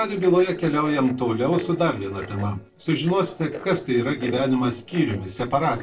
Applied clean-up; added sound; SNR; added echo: neural separator model SepFormer DNS4.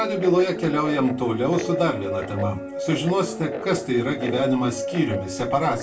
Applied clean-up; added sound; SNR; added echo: none; Guitar; 8 dB; reverberation time 0.2 s.